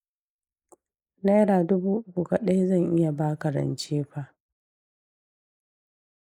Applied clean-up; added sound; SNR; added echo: neural mask model Resemble Enhance denoiser.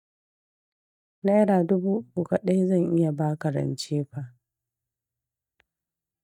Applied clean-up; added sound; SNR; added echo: neural mask model DeepFilterNet 3.